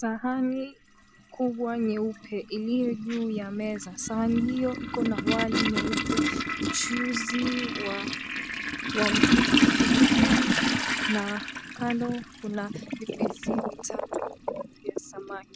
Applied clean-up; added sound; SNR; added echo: none; Toilet flush; -2 dB; none.